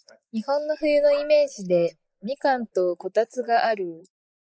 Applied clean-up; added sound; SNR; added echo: neural mask model Resemble Enhance denoiser.